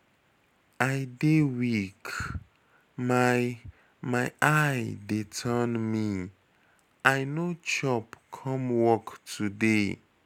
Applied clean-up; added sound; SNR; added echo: none; none; none; none.